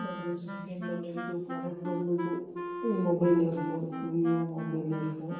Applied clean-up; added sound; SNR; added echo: none; Wind instrument, woodwind instrument; 8 dB; reverberation time 1.3 s.